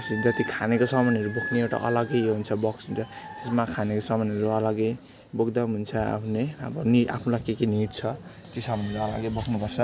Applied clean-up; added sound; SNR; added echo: none; none; none; none.